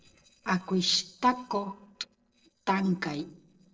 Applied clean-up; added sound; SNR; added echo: neural separator model SepFormer DNS4.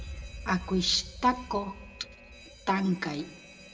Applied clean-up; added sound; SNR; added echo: none; Alarm; 13 dB; reverberation time 0.8 s.